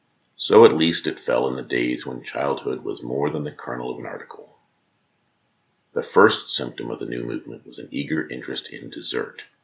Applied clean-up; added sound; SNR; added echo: none; none; none; none.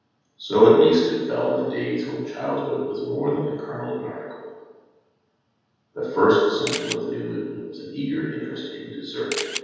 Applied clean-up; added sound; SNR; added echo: none; Camera; 5 dB; reverberation time 1.2 s.